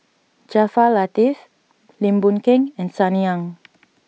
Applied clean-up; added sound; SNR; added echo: none; none; none; none.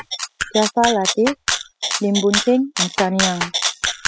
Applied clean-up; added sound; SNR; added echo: classical method spectral subtraction.